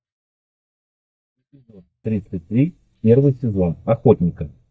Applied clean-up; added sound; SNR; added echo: neural mask model DeepFilterNet 3.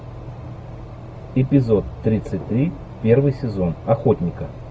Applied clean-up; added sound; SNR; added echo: none; none; none; none.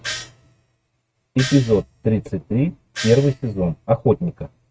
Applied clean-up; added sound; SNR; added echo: neural mask model RNNoise.